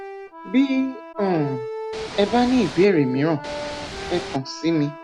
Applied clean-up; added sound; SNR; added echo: none; Accordion + Ocean / Boat, Water vehicle; 10 dB; none.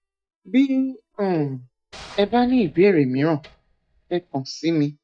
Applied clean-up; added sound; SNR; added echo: neural mask model DeepFilterNet 3.